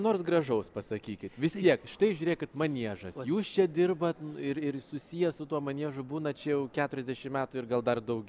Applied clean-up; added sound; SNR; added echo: none; none; none; none.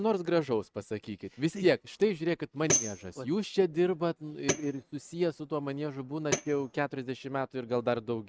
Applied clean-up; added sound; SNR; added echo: neural mask model RNNoise.